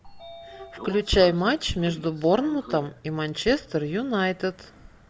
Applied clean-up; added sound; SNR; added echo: none; Sliding door / Train; 18 dB; none.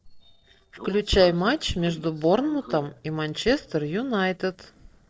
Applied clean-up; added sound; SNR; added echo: neural separator model SepFormer DNS4.